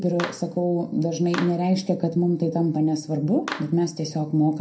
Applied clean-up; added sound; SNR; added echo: none; Clapping; 15 dB; reverberation time 0.2 s.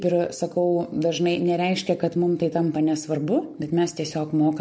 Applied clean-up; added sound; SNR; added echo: none; none; none; none.